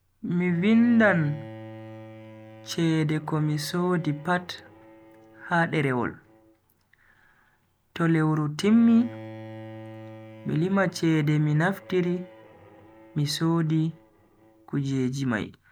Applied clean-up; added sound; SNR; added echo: none; Bowed string instrument; 19 dB; none.